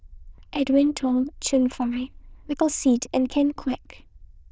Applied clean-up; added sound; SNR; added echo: neural diffusion model UNIVERSE++.